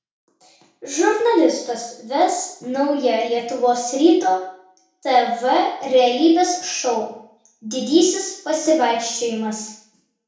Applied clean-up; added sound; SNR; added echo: none; none; none; reverberation time 0.6 s.